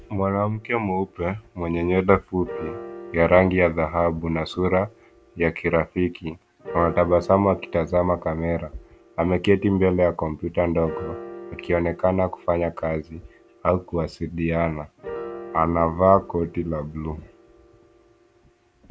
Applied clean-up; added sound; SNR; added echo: none; Piano; 17 dB; none.